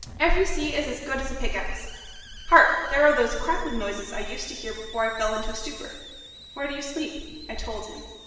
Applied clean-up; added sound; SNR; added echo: none; Hiss; 20 dB; reverberation time 1.2 s.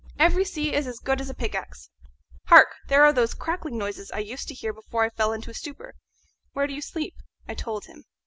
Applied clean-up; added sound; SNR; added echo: none; none; none; none.